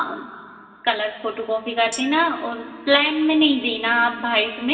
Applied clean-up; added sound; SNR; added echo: none; Tambourine; 17 dB; reverberation time 2.3 s.